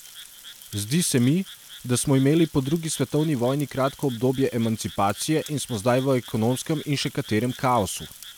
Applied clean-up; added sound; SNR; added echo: none; Frog + Frying (food); 19 dB; none.